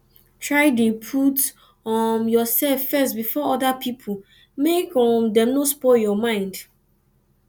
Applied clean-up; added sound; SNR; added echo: none; none; none; none.